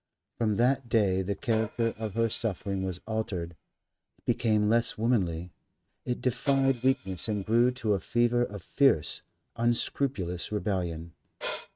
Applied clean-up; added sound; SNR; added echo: neural mask model RNNoise.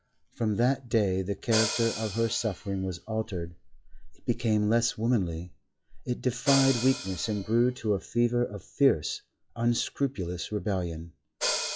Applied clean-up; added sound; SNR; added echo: classical method log-MMSE.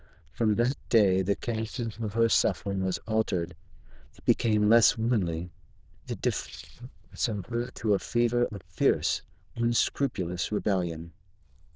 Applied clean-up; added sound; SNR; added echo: neural diffusion model UNIVERSE++.